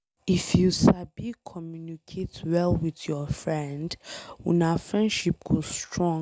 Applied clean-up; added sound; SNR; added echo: none; none; none; none.